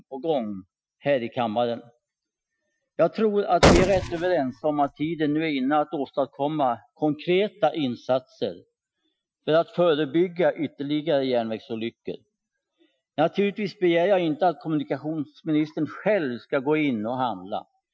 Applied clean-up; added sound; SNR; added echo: classical method Wiener filter.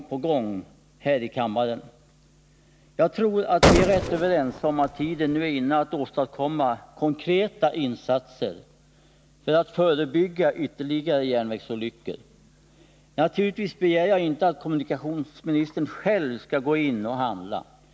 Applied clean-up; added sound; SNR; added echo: none; Gunshot, gunfire; 0 dB; none.